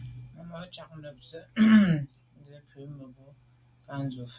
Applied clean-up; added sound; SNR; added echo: none; none; none; none.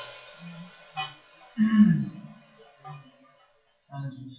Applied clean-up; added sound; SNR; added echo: classical method WPE with log-MMSE.